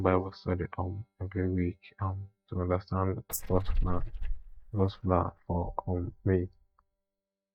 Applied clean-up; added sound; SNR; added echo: neural mask model DeepFilterNet 3.